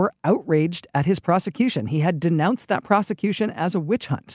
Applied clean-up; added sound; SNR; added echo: none; none; none; none.